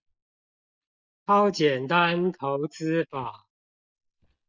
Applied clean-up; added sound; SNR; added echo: neural mask model DeepFilterNet 3.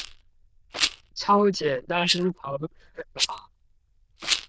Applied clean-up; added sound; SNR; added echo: neural diffusion model UNIVERSE++.